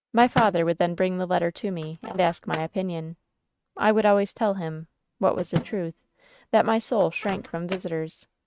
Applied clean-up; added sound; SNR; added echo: neural mask model RNNoise.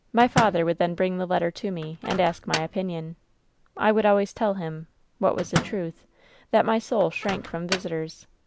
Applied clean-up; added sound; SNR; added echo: none; Microwave oven; 10 dB; none.